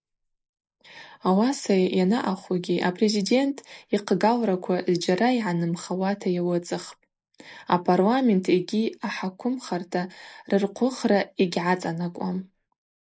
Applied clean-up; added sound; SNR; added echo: neural mask model Resemble Enhance denoiser.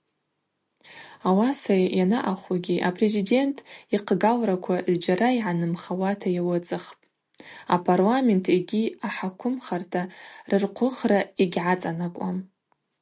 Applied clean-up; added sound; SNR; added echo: none; none; none; none.